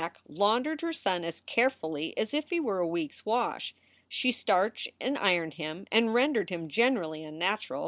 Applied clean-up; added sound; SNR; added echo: none; none; none; none.